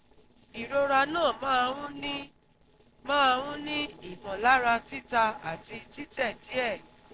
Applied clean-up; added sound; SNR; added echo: neural separator model SepFormer DNS4.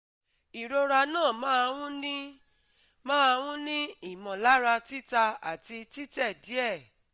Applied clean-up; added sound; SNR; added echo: none; none; none; none.